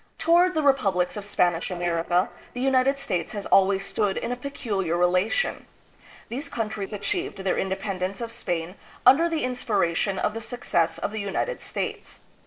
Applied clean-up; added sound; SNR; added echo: neural separator model SepFormer DNS4.